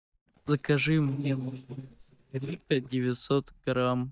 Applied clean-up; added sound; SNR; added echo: neural mask model DeepFilterNet 3.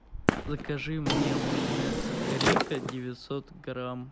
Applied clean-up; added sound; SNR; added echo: none; Drawer open or close + Fireworks; -4 dB; none.